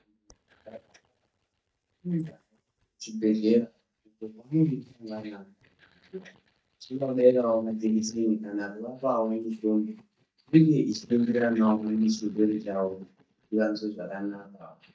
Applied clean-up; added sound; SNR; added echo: neural mask model DeepFilterNet 3.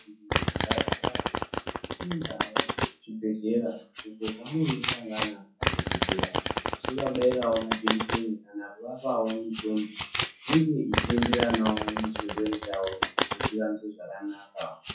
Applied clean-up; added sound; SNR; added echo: classical method WPE with log-MMSE.